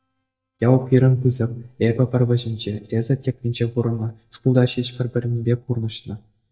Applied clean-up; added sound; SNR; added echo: neural mask model DeepFilterNet 3.